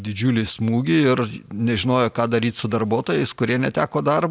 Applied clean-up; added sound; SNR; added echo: none; none; none; none.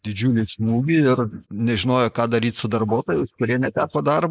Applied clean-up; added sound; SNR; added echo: neural mask model Resemble Enhance denoiser.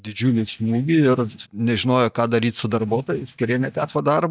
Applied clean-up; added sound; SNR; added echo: neural mask model DeepFilterNet 3.